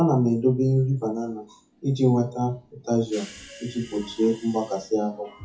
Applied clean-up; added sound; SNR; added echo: classical method WPE with log-MMSE.